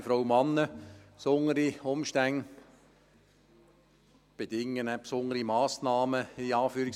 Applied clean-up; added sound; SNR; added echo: none; none; none; none.